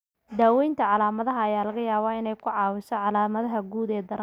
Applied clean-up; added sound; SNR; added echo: none; none; none; none.